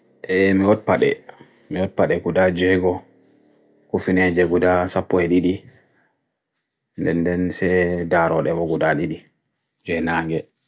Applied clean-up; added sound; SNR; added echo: none; none; none; none.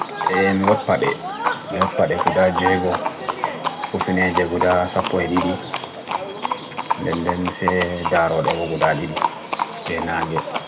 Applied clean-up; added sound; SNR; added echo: none; Livestock, farm animals, working animals; 3 dB; reverberation time 2.2 s.